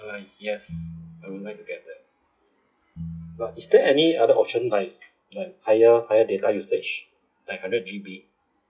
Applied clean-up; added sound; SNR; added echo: classical method log-MMSE.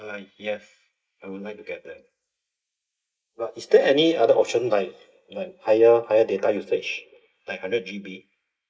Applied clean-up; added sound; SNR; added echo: neural mask model Resemble Enhance denoiser.